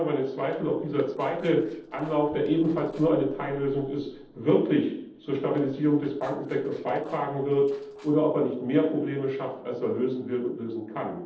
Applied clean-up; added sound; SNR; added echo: neural separator model SepFormer DNS4.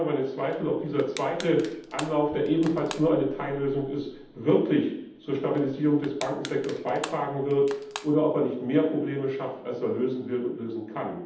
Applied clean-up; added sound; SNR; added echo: none; Crushing; 16 dB; reverberation time 0.8 s.